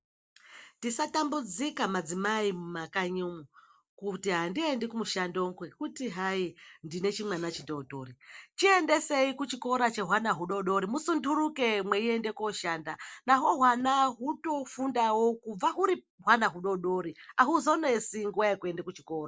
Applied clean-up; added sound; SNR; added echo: none; none; none; none.